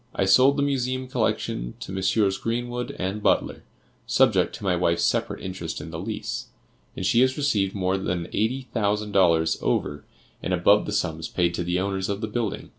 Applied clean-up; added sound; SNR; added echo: none; none; none; none.